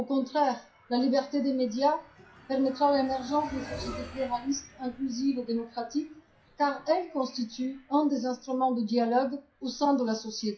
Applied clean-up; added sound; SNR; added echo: classical method WPE with log-MMSE.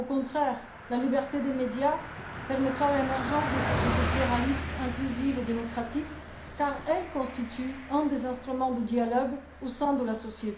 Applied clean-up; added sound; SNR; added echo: none; Car passing by; 6 dB; reverberation time 0.5 s.